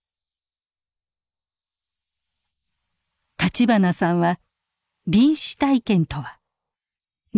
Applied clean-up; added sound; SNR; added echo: neural mask model Resemble Enhance denoiser.